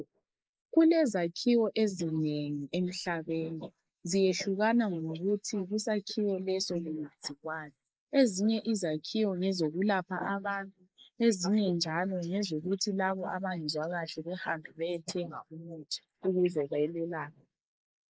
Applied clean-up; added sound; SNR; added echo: neural mask model Resemble Enhance denoiser.